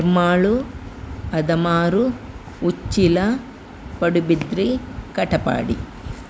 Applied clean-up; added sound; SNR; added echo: none; none; none; none.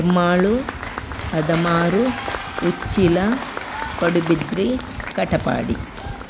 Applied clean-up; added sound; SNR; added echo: none; Applause / Crowd / Cheering; 10 dB; none.